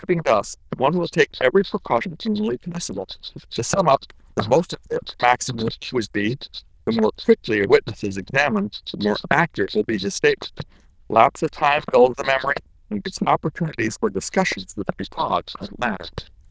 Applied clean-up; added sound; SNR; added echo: neural diffusion model UNIVERSE++.